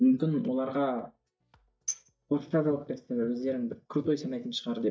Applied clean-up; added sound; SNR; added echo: neural mask model DeepFilterNet 3.